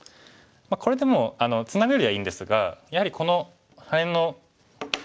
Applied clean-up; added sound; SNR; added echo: none; none; none; none.